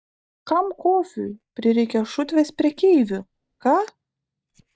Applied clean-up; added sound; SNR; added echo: neural mask model DeepFilterNet 3.